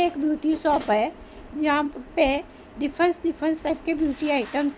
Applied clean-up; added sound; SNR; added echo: none; none; none; none.